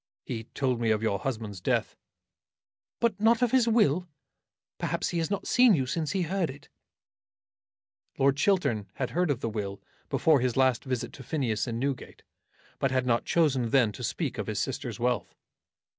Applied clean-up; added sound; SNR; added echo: none; none; none; none.